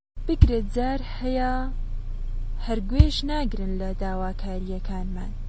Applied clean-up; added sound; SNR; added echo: none; Bass drum; 1 dB; none.